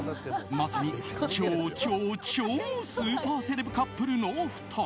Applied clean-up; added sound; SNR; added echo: none; none; none; none.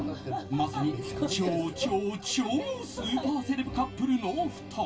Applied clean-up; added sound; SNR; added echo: none; none; none; reverberation time 0.1 s.